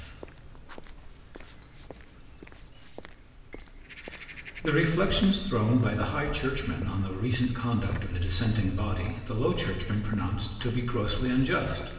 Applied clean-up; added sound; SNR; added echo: none; Walk, footsteps / Bird vocalization, bird call, bird song; 17 dB; reverberation time 1.0 s.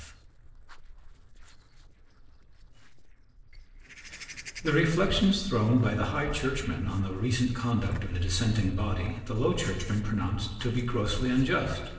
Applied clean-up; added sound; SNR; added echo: neural separator model SepFormer DNS4.